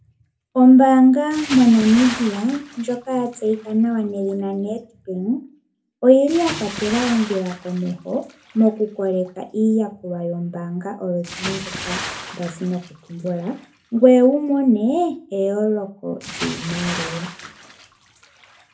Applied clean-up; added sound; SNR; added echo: none; Bathtub (filling or washing) / Splash, splatter; 15 dB; reverberation time 0.3 s.